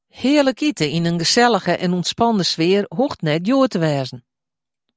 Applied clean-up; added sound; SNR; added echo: none; none; none; none.